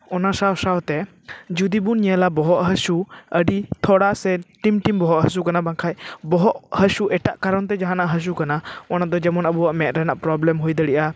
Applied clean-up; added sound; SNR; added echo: none; none; none; none.